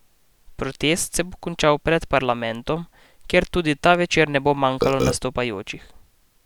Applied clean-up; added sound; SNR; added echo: none; Burping, eructation; 0 dB; none.